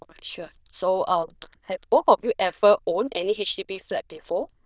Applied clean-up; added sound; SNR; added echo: neural diffusion model UNIVERSE++.